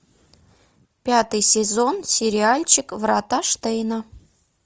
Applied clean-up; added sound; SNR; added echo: none; none; none; none.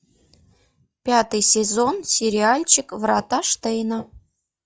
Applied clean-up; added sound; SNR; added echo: classical method log-MMSE.